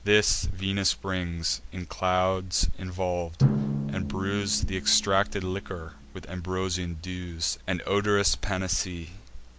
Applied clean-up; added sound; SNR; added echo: none; Drum; 8 dB; none.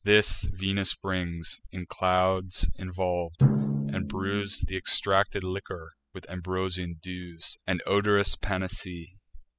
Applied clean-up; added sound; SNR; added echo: classical method spectral subtraction.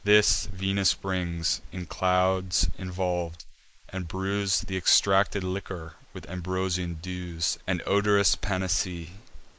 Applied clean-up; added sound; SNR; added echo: neural mask model Resemble Enhance denoiser.